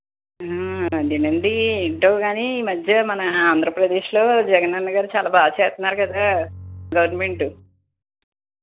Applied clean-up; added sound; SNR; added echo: none; Bowed string instrument; 17 dB; none.